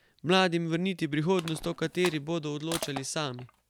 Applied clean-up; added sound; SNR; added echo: none; Crushing; 14 dB; none.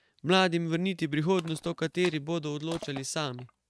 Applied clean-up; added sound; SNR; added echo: neural mask model RNNoise.